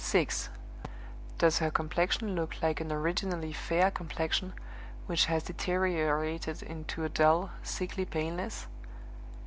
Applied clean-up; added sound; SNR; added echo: none; none; none; none.